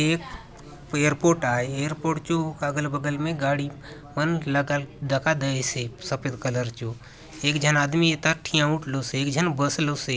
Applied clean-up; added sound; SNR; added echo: none; none; none; none.